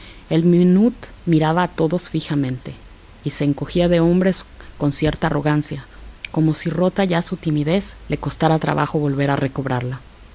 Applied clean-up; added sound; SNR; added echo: none; none; none; none.